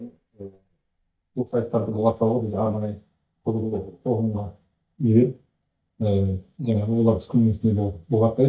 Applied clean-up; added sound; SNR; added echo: neural mask model DeepFilterNet 3.